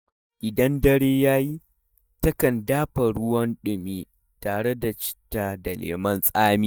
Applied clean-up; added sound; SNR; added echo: neural mask model DeepFilterNet 3.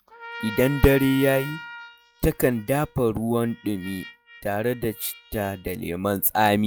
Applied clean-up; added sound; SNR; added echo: classical method log-MMSE.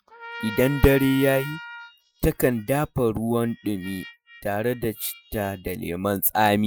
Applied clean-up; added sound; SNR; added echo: classical method Wiener filter.